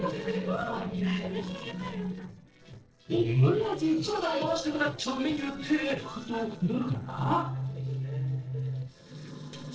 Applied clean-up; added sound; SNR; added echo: neural separator model SepFormer DNS4.